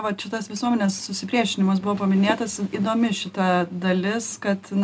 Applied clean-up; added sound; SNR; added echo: none; none; none; none.